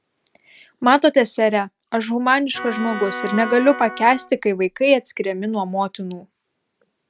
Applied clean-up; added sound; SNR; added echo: none; Wind instrument, woodwind instrument + Bowed string instrument; 10 dB; none.